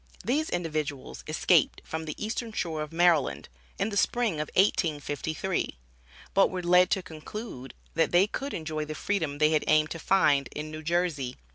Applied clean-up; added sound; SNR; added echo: none; none; none; none.